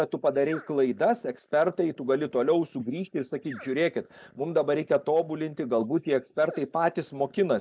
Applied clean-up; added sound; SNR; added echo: neural mask model Resemble Enhance denoiser.